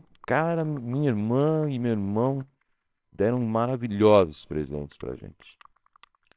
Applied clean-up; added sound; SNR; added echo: neural separator model SepFormer WHAMR!.